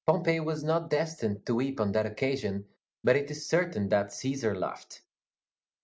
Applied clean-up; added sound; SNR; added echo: none; none; none; none.